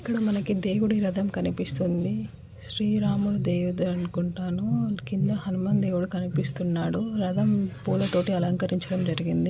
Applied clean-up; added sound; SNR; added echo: none; none; none; none.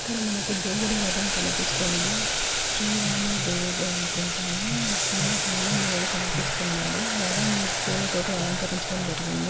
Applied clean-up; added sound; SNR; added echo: none; Boiling; -3 dB; none.